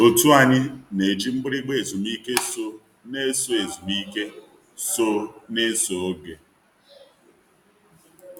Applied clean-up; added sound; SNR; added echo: none; none; none; none.